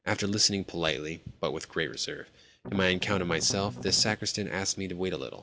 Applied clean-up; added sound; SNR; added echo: none; Strum; 10 dB; none.